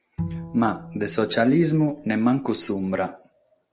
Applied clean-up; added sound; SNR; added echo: none; Bowed string instrument; 13 dB; none.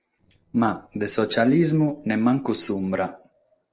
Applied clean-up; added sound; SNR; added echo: neural separator model SepFormer DNS4.